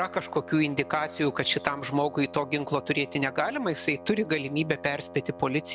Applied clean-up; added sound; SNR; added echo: none; Wind instrument, woodwind instrument; 15 dB; none.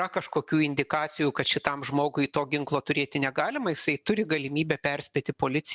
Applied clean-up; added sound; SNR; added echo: none; none; none; none.